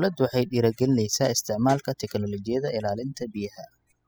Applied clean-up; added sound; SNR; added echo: classical method spectral subtraction.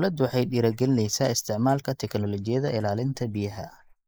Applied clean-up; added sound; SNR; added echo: neural mask model Resemble Enhance denoiser.